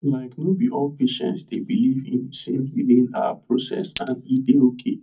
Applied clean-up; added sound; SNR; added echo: none; Glass; 19 dB; reverberation time 0.3 s.